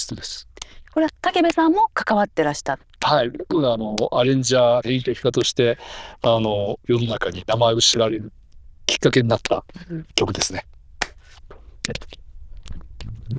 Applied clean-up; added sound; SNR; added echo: neural diffusion model UNIVERSE++.